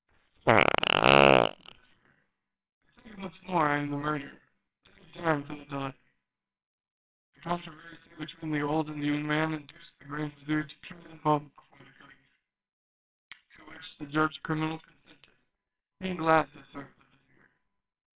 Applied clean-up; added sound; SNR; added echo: neural separator model SepFormer WHAMR!.